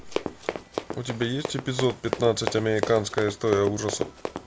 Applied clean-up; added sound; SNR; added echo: none; Run; 6 dB; none.